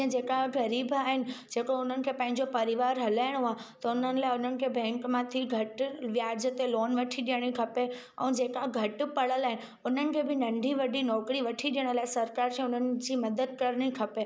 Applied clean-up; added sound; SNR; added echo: none; none; none; none.